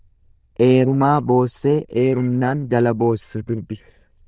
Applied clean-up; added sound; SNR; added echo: neural diffusion model UNIVERSE++.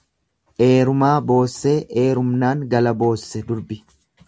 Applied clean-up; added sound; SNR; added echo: none; none; none; none.